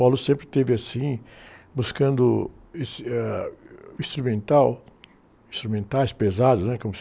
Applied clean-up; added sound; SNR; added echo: none; none; none; none.